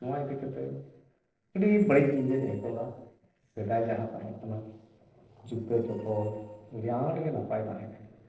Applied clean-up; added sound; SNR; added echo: neural separator model SepFormer DNS4.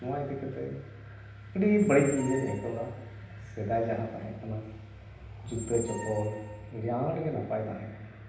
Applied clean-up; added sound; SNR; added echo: none; Squeak; 16 dB; reverberation time 0.9 s.